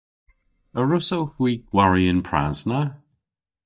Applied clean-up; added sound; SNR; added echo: neural mask model DeepFilterNet 3.